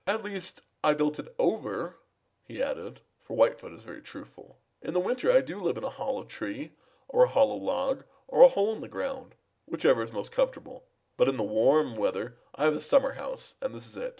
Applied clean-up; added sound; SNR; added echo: none; none; none; none.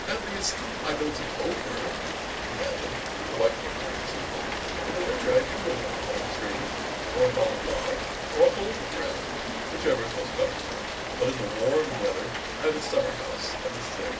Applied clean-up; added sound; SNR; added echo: none; Rain; 2 dB; reverberation time 0.2 s.